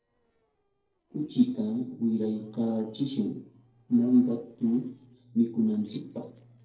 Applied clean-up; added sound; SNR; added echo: neural separator model SepFormer DNS4.